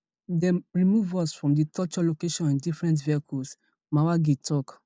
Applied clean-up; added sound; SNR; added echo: none; none; none; none.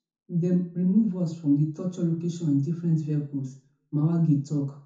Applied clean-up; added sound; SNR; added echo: none; none; none; reverberation time 0.6 s.